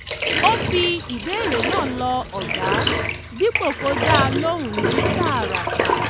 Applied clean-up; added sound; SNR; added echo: none; Bathtub (filling or washing); -1 dB; none.